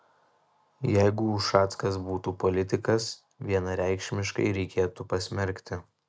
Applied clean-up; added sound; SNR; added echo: none; none; none; none.